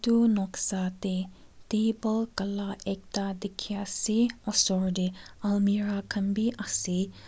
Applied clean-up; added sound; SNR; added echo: none; none; none; none.